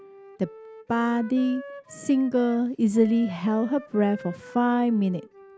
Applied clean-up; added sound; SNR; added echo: none; Wind instrument, woodwind instrument; 19 dB; none.